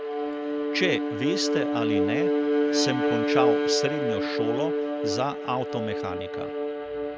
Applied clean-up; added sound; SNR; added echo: none; Bowed string instrument; -5 dB; none.